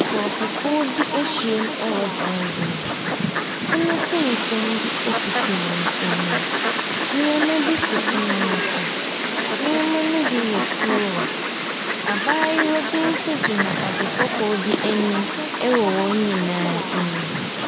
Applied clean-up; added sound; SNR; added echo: none; Fowl; -1 dB; none.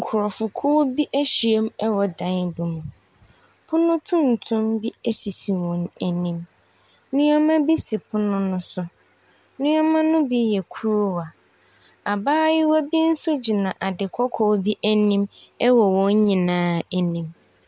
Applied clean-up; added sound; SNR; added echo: none; none; none; none.